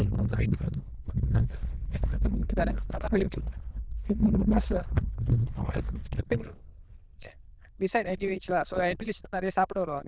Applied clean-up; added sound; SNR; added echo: neural diffusion model UNIVERSE++.